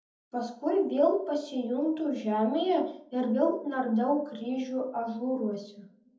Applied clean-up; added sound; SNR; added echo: none; none; none; reverberation time 0.7 s.